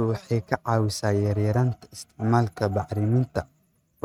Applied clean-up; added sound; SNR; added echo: neural mask model RNNoise.